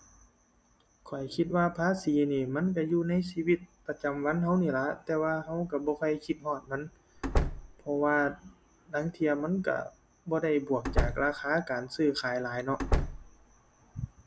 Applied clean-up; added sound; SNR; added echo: none; Slam; 2 dB; none.